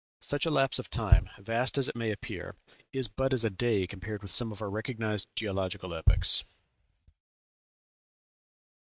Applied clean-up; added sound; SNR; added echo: neural mask model RNNoise.